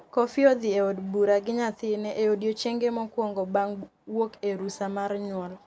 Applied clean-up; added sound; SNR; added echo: none; none; none; none.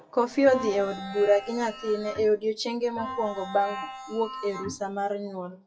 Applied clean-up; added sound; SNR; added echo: classical method WPE with log-MMSE.